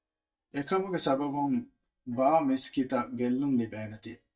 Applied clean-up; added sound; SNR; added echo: neural mask model DeepFilterNet 3.